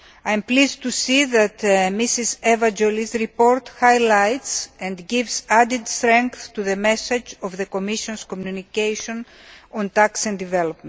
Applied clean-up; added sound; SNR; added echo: none; none; none; none.